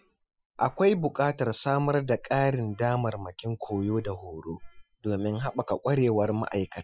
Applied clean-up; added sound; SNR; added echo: classical method Wiener filter.